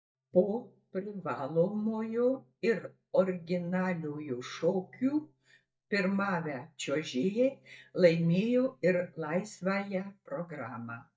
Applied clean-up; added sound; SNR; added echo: neural mask model DeepFilterNet 3.